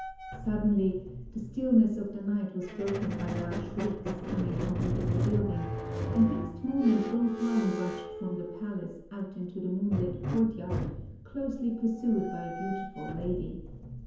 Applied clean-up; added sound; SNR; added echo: none; Squeak; 5 dB; reverberation time 0.9 s.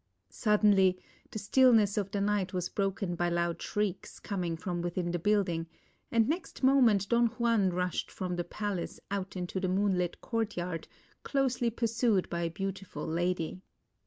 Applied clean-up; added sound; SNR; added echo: none; none; none; none.